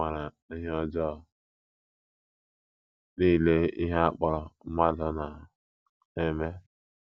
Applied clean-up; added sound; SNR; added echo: none; none; none; none.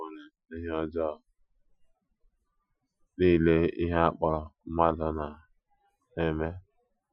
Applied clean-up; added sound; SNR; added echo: classical method Wiener filter.